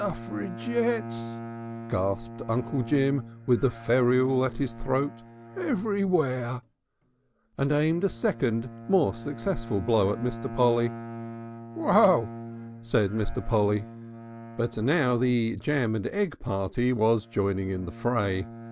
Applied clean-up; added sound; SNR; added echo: none; Bowed string instrument; 13 dB; none.